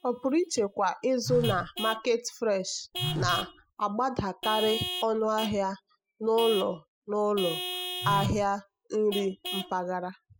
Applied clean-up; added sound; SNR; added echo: classical method spectral subtraction.